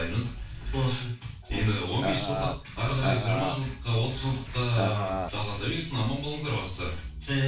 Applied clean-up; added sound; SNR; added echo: none; Burping, eructation; 3 dB; reverberation time 0.3 s.